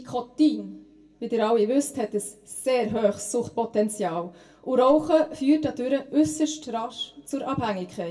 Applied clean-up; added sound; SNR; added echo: none; none; none; reverberation time 0.2 s.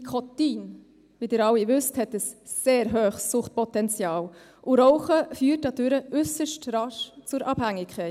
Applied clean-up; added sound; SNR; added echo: none; none; none; none.